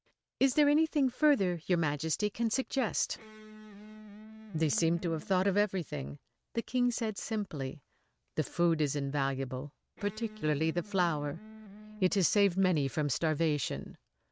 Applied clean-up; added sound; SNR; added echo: neural mask model RNNoise.